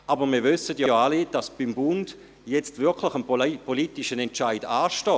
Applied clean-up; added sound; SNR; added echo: none; none; none; none.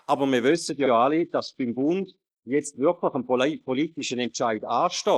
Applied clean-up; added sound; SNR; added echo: neural mask model Resemble Enhance denoiser.